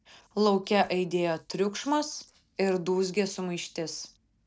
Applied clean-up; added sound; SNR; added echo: neural separator model SepFormer DNS4.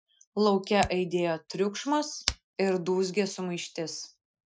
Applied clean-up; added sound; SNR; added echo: classical method Wiener filter.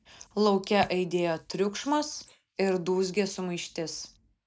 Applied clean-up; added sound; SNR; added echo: neural mask model Resemble Enhance denoiser.